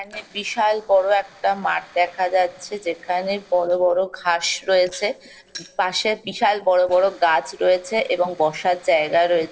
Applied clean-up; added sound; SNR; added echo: neural separator model SepFormer DNS4.